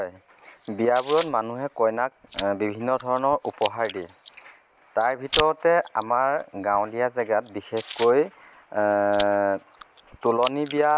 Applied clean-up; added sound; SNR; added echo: none; Chewing, mastication; 12 dB; none.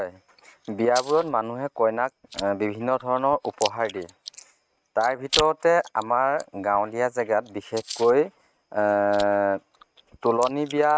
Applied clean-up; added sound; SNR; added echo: neural mask model RNNoise.